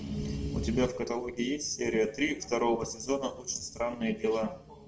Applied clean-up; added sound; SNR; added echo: none; none; none; reverberation time 0.5 s.